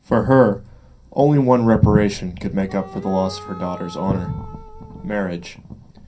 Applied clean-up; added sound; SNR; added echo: none; Wind instrument, woodwind instrument; 20 dB; reverberation time 0.3 s.